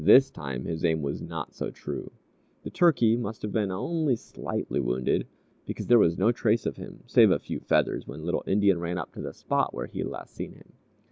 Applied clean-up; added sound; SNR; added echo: none; none; none; none.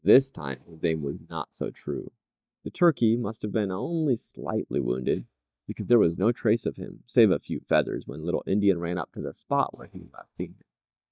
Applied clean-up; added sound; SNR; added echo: neural mask model DeepFilterNet 3.